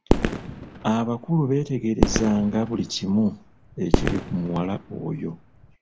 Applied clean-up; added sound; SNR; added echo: none; Fireworks; 2 dB; none.